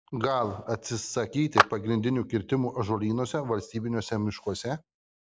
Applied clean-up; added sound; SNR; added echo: none; Clapping; 0 dB; none.